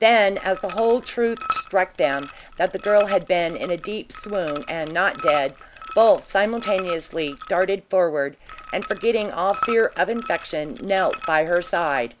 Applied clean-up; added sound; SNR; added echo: none; Liquid; 12 dB; none.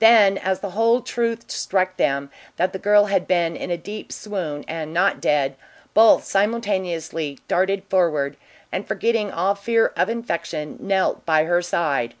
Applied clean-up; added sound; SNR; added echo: none; none; none; none.